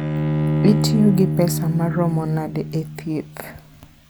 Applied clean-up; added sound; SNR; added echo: none; Bowed string instrument; 1 dB; none.